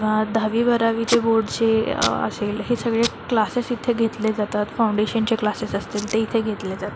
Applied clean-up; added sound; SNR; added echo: none; Packing tape, duct tape; 15 dB; none.